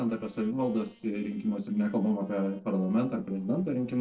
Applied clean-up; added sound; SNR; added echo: neural separator model SepFormer DNS4.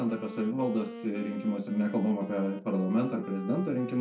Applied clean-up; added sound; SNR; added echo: none; Wind instrument, woodwind instrument; 13 dB; reverberation time 0.1 s.